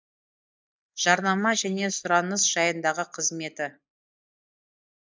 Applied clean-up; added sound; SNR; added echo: neural mask model Resemble Enhance denoiser.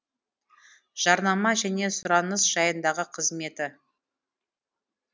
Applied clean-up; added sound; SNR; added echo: none; none; none; none.